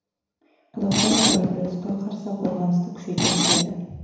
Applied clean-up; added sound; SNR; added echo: none; Screech; -3 dB; reverberation time 1.0 s.